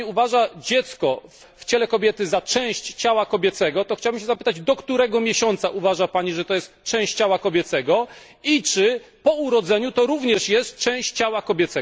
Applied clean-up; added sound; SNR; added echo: none; none; none; none.